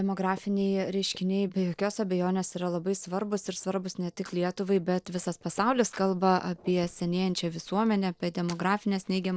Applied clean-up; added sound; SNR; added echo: neural separator model SepFormer DNS4.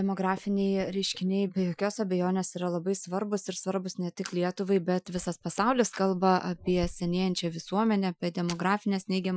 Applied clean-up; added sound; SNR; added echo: classical method Wiener filter.